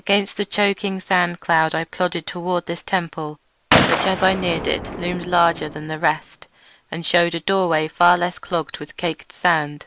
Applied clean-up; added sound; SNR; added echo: none; Gunshot, gunfire; 2 dB; none.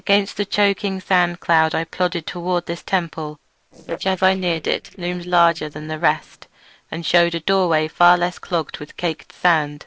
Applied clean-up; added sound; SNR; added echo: neural separator model SepFormer DNS4.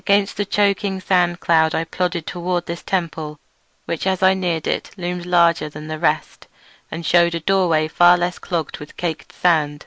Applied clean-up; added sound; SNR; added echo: none; none; none; none.